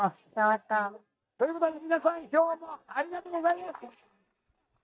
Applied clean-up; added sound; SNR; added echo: neural mask model DeepFilterNet 3.